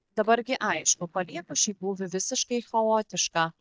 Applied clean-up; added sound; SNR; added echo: neural mask model DeepFilterNet 3.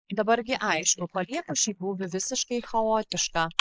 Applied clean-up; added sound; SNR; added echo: neural mask model Resemble Enhance denoiser.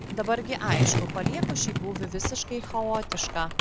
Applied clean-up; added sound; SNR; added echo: none; Skateboard; -1 dB; none.